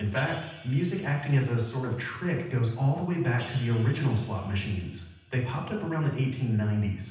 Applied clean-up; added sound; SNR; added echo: none; Hi-hat; 19 dB; reverberation time 0.9 s.